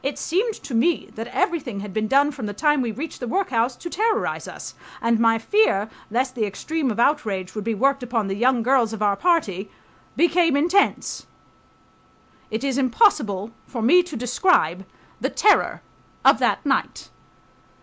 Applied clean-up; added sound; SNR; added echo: none; none; none; none.